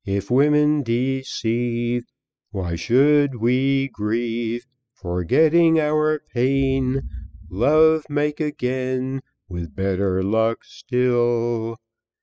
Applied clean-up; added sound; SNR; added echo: classical method spectral subtraction.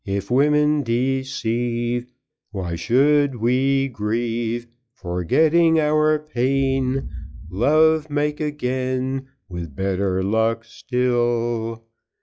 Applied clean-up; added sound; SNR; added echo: classical method log-MMSE.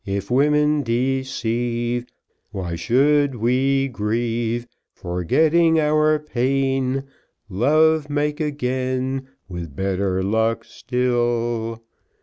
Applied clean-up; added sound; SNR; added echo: none; none; none; none.